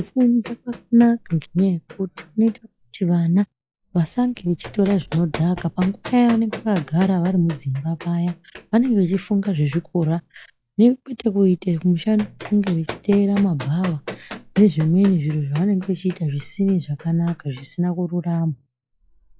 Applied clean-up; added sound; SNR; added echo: classical method log-MMSE.